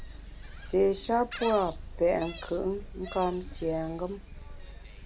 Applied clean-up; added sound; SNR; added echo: none; Purr + Gull, seagull; 12 dB; none.